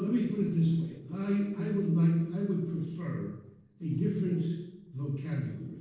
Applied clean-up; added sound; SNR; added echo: neural separator model SepFormer DNS4.